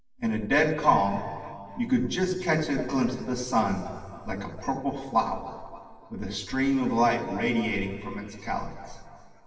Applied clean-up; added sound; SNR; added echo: none; none; none; reverberation time 2.3 s.